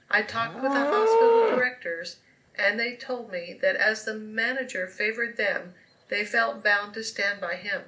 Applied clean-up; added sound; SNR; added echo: none; Livestock, farm animals, working animals; 2 dB; reverberation time 0.3 s.